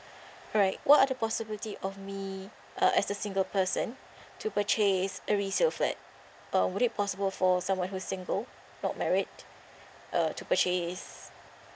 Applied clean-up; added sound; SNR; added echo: none; none; none; none.